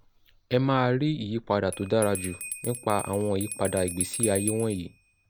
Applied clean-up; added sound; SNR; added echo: none; Bell; 10 dB; none.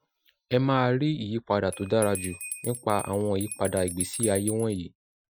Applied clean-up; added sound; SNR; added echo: classical method Wiener filter.